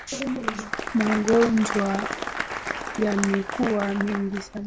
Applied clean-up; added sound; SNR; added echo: none; Applause; 6 dB; none.